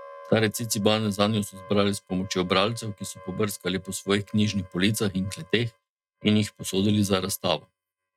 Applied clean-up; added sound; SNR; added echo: neural mask model RNNoise.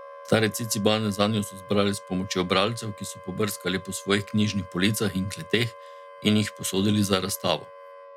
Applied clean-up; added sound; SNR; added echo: none; Wind instrument, woodwind instrument; 18 dB; none.